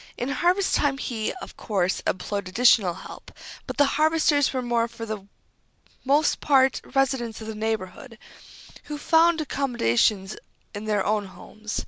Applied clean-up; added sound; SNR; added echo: none; none; none; none.